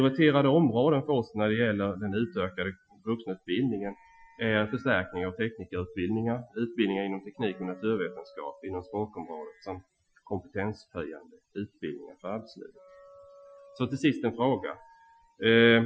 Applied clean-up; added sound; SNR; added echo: classical method Wiener filter.